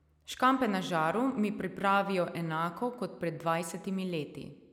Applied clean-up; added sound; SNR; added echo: none; none; none; none.